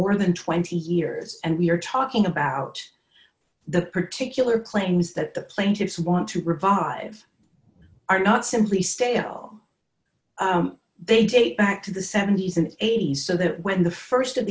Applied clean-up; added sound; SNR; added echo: none; none; none; none.